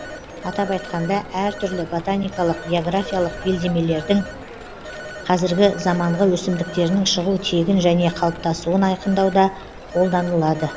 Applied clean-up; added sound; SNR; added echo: none; Telephone; 13 dB; none.